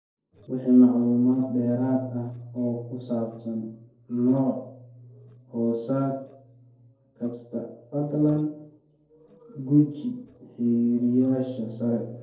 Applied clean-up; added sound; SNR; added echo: neural separator model SepFormer DNS4.